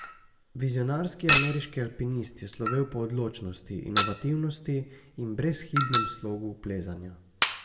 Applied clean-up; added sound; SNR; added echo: none; Chink, clink; -4 dB; reverberation time 0.7 s.